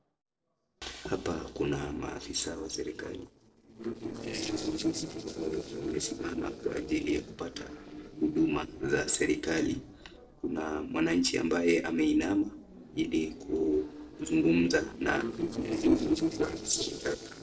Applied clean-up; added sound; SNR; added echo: neural separator model SepFormer DNS4.